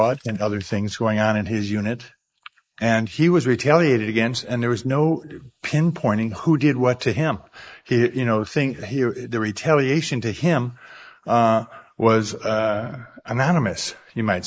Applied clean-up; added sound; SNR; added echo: neural mask model Resemble Enhance denoiser.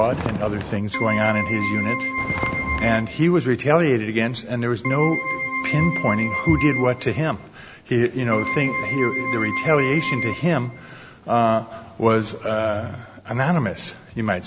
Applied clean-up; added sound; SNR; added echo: none; Keyboard (musical) + Walk, footsteps; 5 dB; none.